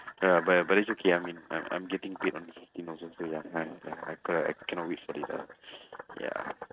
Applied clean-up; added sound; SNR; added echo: neural mask model RNNoise.